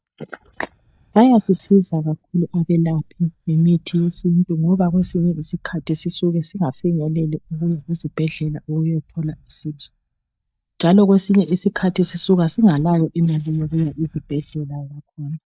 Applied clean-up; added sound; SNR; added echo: neural mask model DeepFilterNet 3.